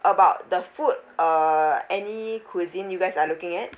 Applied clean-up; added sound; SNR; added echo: none; none; none; none.